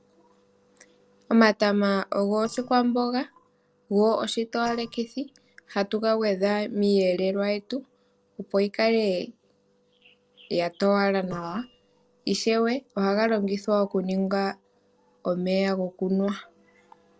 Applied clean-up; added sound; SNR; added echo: neural separator model SepFormer DNS4.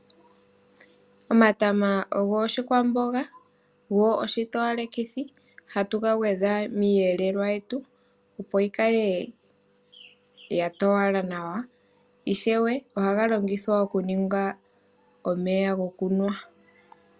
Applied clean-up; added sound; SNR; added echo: none; none; none; none.